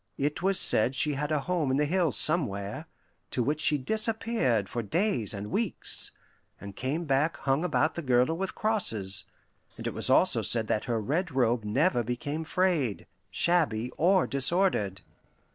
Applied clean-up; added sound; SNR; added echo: neural separator model SepFormer DNS4.